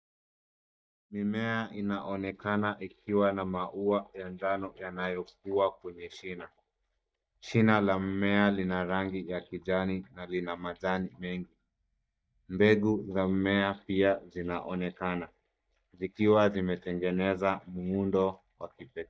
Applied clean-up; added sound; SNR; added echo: neural mask model DeepFilterNet 3.